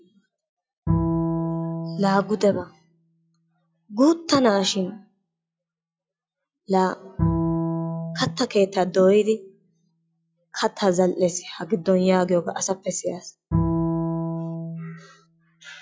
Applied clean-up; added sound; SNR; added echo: classical method log-MMSE.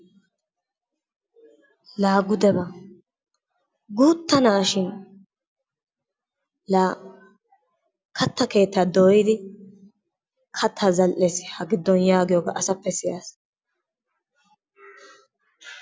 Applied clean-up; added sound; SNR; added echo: none; none; none; none.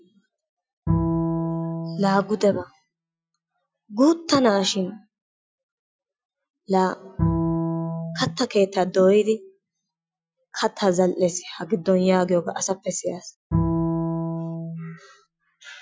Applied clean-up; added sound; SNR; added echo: classical method Wiener filter.